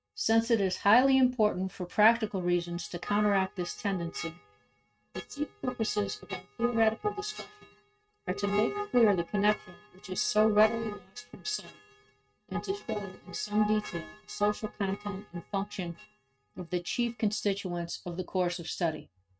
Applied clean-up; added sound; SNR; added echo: neural mask model RNNoise.